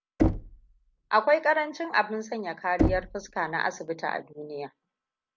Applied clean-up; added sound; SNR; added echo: none; Knock; 4 dB; none.